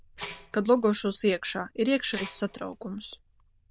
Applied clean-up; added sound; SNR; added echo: neural diffusion model UNIVERSE++.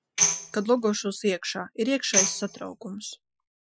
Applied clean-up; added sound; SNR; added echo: classical method Wiener filter.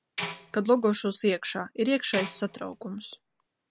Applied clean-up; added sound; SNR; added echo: none; Tambourine; 1 dB; none.